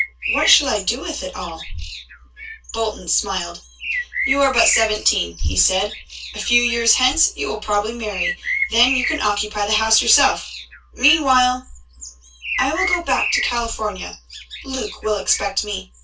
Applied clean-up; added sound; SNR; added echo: none; Bird; 7 dB; reverberation time 0.2 s.